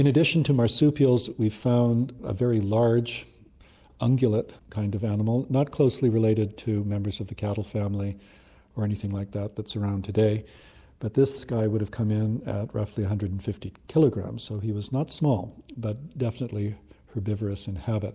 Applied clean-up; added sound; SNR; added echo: none; none; none; none.